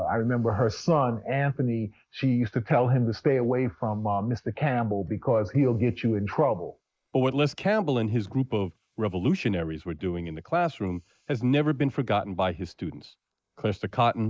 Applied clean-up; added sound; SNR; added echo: neural mask model Resemble Enhance denoiser.